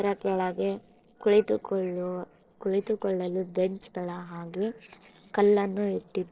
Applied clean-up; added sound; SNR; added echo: neural separator model SepFormer DNS4.